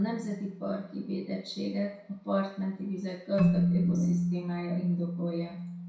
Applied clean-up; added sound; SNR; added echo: none; Keyboard (musical); -2 dB; reverberation time 0.6 s.